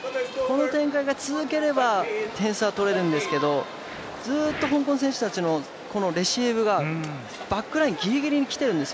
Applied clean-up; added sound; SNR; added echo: none; none; none; none.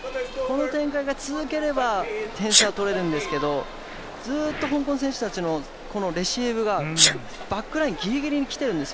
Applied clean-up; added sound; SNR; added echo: none; Sneeze; 4 dB; none.